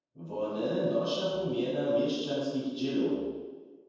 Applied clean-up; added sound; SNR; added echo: none; none; none; reverberation time 1.2 s.